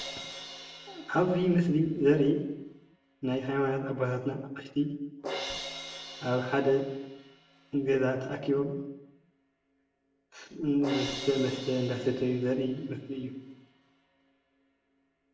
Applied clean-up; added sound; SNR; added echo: none; Crash cymbal; 14 dB; reverberation time 0.8 s.